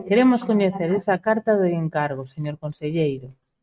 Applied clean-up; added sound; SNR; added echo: neural mask model RNNoise.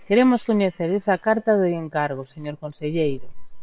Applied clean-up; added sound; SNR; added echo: neural separator model SepFormer WHAM!.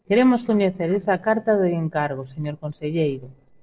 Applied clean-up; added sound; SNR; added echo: neural separator model SepFormer DNS4.